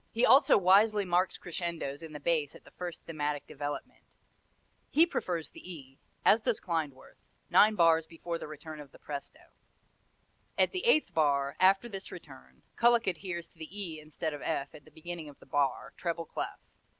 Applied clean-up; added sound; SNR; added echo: none; none; none; none.